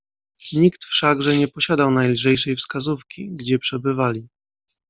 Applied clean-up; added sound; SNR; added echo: none; none; none; none.